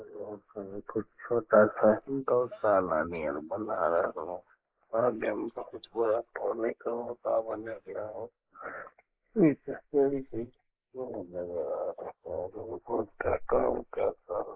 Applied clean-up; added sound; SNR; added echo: neural mask model Resemble Enhance denoiser.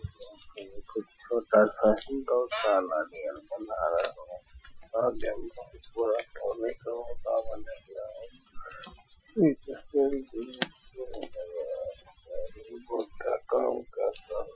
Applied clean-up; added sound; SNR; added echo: classical method Wiener filter.